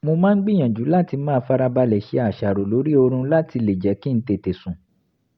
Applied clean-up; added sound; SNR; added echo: none; none; none; none.